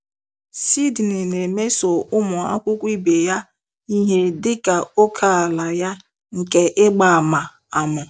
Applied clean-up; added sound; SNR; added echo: none; none; none; none.